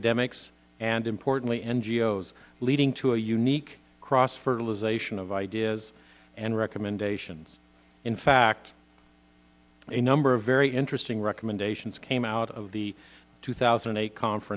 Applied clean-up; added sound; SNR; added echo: none; none; none; none.